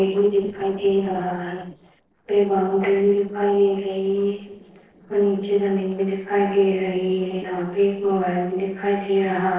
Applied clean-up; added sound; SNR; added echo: neural separator model SepFormer DNS4.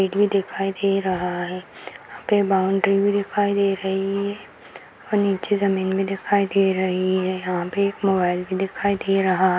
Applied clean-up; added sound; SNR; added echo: none; none; none; none.